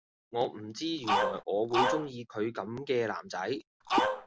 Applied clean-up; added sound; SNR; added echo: none; Dog; -5 dB; none.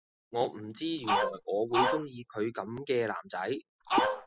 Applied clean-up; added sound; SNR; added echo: classical method spectral subtraction.